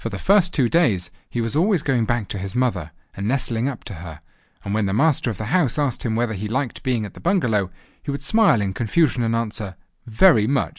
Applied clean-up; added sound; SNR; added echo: none; none; none; none.